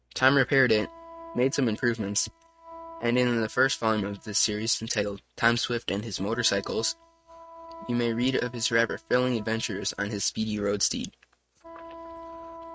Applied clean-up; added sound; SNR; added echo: neural mask model RNNoise.